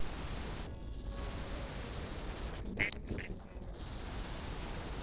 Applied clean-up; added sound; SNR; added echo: neural separator model SepFormer DNS4.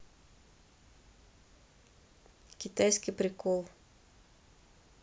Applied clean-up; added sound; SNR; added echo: none; none; none; none.